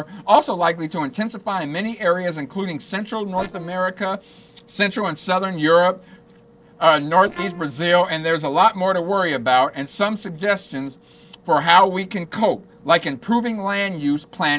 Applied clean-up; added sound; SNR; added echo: neural separator model SepFormer DNS4.